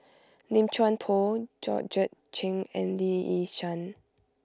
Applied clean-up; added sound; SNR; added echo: none; none; none; none.